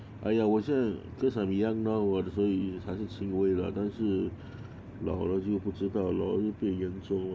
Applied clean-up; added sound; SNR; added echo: none; none; none; none.